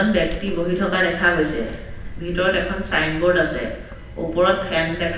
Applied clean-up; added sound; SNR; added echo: none; Vehicle; 11 dB; reverberation time 0.9 s.